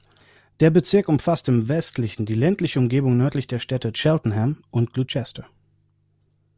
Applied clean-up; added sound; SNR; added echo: none; none; none; none.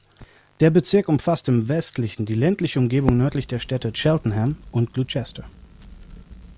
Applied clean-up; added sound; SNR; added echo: none; Crackle; 15 dB; none.